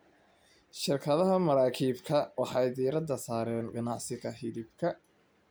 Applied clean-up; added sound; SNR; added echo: none; none; none; none.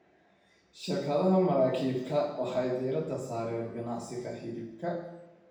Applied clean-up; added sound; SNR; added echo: none; none; none; reverberation time 0.9 s.